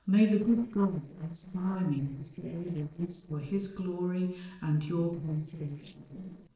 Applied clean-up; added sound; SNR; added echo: neural separator model SepFormer DNS4.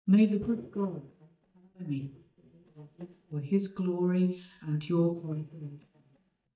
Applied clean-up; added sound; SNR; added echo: neural mask model DeepFilterNet 3.